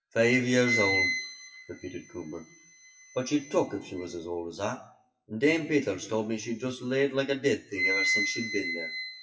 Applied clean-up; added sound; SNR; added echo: classical method WPE with log-MMSE.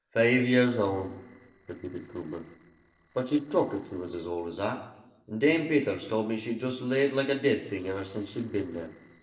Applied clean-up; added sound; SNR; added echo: neural separator model SepFormer DNS4.